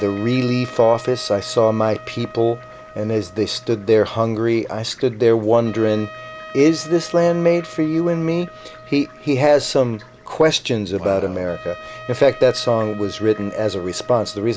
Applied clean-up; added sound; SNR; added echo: none; Trumpet; 19 dB; none.